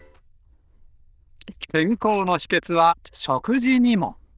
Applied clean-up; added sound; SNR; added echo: neural diffusion model UNIVERSE++.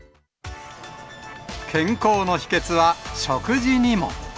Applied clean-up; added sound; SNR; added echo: none; none; none; none.